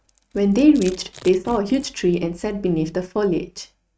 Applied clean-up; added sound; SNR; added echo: neural mask model RNNoise.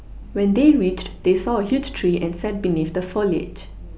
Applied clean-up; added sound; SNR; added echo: none; none; none; none.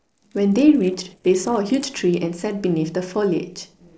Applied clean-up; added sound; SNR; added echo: neural separator model SepFormer DNS4.